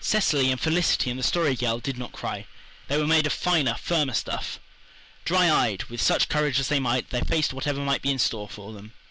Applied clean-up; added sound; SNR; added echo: none; none; none; none.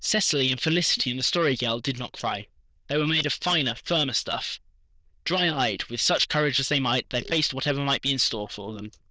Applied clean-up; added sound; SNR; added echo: neural diffusion model UNIVERSE++.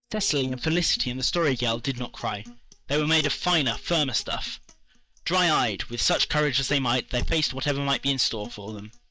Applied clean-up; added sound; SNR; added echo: neural mask model DeepFilterNet 3.